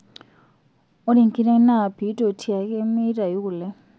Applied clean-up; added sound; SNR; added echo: none; none; none; none.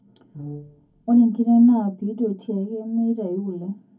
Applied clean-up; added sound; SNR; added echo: none; Brass instrument; 17 dB; reverberation time 0.3 s.